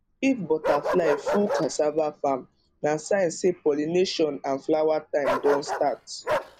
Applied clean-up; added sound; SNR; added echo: none; Bark; 7 dB; none.